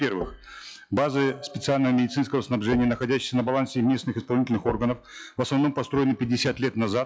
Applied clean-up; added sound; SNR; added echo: classical method log-MMSE.